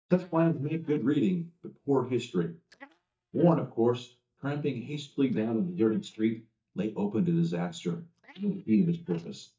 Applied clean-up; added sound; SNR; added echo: neural mask model DeepFilterNet 3.